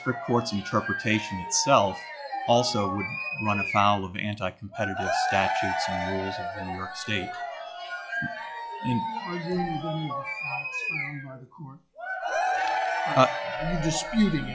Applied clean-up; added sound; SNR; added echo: classical method log-MMSE.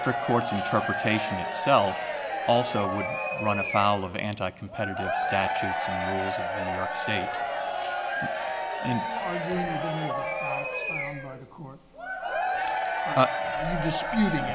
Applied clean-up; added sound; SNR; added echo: none; Crowd / Cheering; 1 dB; none.